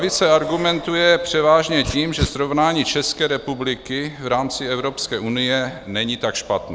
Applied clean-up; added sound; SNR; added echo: none; Dog; 16 dB; none.